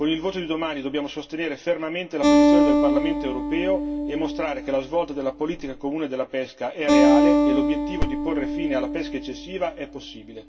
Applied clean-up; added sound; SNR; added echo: none; Acoustic guitar; -3 dB; reverberation time 0.1 s.